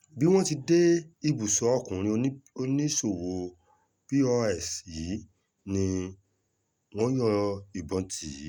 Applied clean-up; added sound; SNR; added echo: none; none; none; none.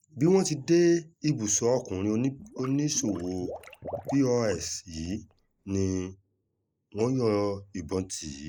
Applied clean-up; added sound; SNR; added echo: neural mask model Resemble Enhance denoiser.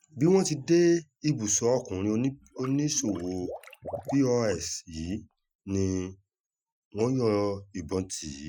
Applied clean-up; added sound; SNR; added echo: classical method Wiener filter.